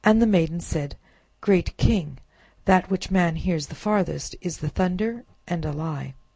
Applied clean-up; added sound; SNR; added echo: none; none; none; none.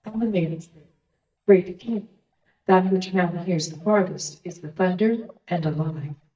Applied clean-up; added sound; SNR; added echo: neural mask model DeepFilterNet 3.